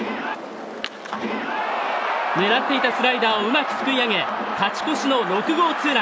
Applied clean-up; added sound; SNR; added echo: none; none; none; none.